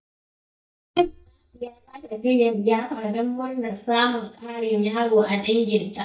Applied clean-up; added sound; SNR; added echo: neural mask model DeepFilterNet 3.